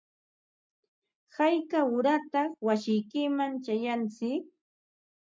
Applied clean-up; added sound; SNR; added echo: none; none; none; none.